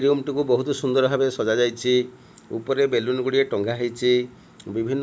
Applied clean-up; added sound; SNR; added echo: none; none; none; none.